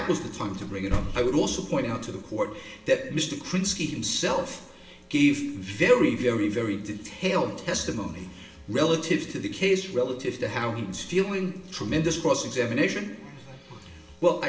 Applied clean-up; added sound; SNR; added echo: none; Slam; 7 dB; reverberation time 0.7 s.